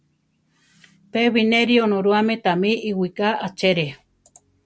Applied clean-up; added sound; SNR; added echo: none; none; none; none.